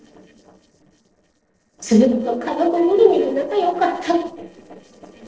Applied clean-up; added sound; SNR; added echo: neural separator model SepFormer DNS4.